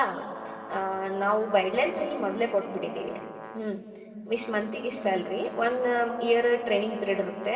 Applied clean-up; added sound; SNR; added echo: none; Brass instrument; 15 dB; reverberation time 2.7 s.